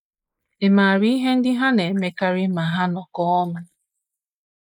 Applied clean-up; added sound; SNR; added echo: neural mask model Resemble Enhance denoiser.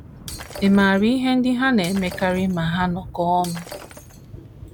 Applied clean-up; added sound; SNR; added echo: none; Shatter + Thunder / Rain; 16 dB; none.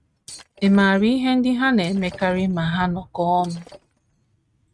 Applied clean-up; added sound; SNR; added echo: neural mask model RNNoise.